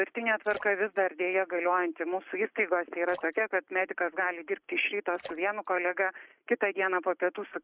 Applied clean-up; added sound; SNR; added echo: neural mask model RNNoise.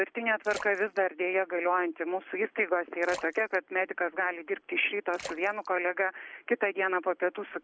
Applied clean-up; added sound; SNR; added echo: none; Splash, splatter; 19 dB; none.